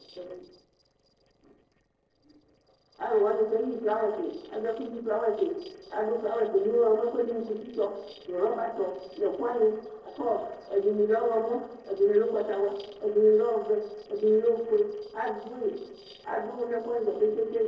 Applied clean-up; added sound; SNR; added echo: neural separator model SepFormer DNS4.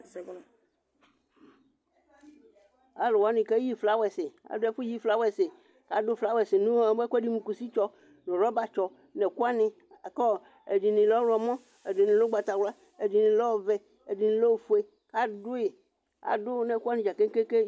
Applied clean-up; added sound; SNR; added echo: none; none; none; none.